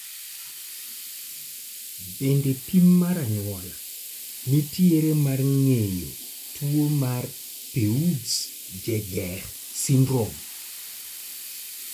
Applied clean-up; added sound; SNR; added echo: neural mask model Resemble Enhance denoiser.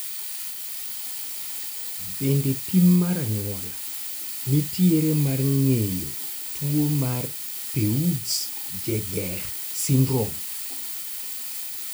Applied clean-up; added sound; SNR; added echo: none; Sink (filling or washing); 7 dB; none.